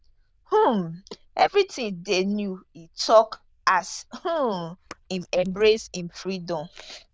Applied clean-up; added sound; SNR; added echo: neural diffusion model UNIVERSE++.